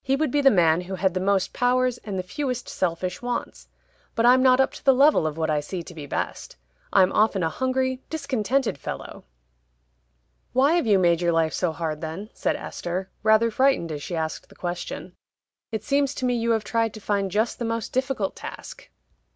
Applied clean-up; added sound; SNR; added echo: none; none; none; none.